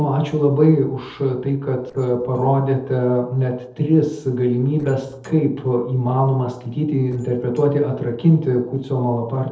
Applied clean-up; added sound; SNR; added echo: neural separator model SepFormer DNS4.